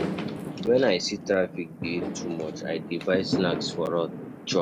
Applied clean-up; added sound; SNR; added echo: none; Fireworks; 6 dB; none.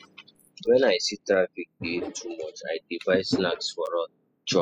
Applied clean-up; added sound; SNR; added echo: classical method spectral subtraction.